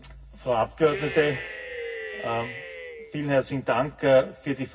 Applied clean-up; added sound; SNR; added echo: none; Cheering; 10 dB; reverberation time 0.4 s.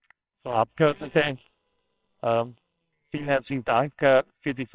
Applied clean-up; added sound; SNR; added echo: neural separator model SepFormer WHAMR!.